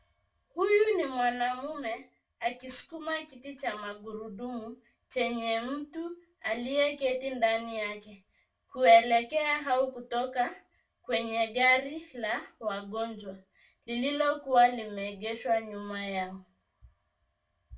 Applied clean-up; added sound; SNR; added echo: none; none; none; reverberation time 0.2 s.